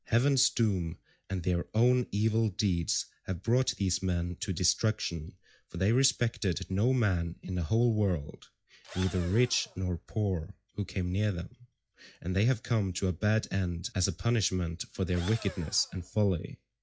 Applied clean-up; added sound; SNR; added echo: classical method log-MMSE.